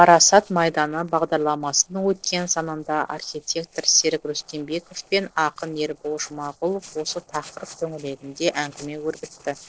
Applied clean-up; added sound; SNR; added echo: neural separator model SepFormer DNS4.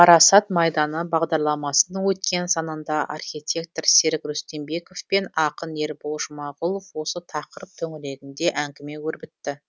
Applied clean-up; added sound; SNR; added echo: none; none; none; none.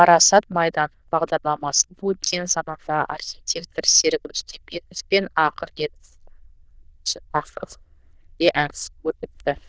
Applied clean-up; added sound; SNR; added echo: neural diffusion model UNIVERSE++.